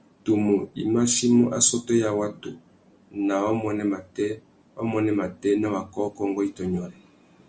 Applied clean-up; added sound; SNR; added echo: none; none; none; none.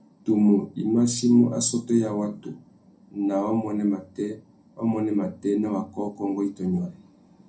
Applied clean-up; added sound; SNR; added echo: none; none; none; reverberation time 0.2 s.